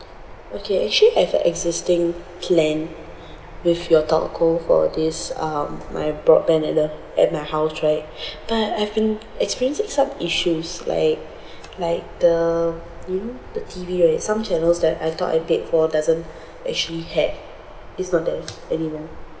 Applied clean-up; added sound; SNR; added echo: none; Bird; 17 dB; none.